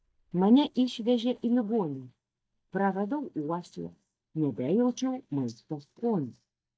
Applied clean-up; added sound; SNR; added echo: neural mask model DeepFilterNet 3.